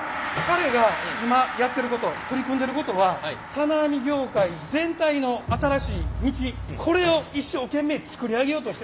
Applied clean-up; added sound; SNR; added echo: none; Gong; 11 dB; none.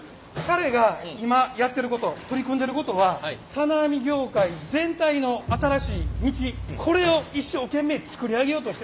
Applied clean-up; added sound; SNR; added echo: none; none; none; none.